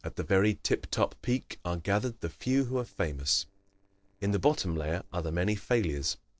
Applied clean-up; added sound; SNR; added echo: neural separator model SepFormer DNS4.